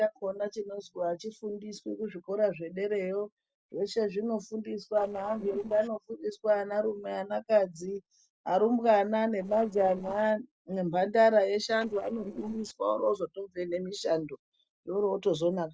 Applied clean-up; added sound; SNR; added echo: neural separator model SepFormer DNS4.